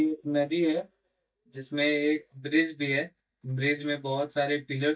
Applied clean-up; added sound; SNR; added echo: neural mask model DeepFilterNet 3.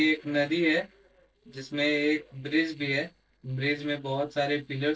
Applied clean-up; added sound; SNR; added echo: neural separator model SepFormer DNS4.